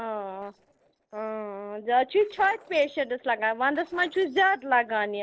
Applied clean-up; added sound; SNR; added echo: neural separator model SepFormer DNS4.